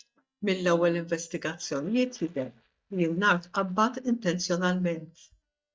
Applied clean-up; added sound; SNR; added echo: neural mask model DeepFilterNet 3.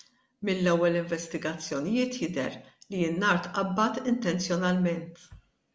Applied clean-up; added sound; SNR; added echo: none; none; none; none.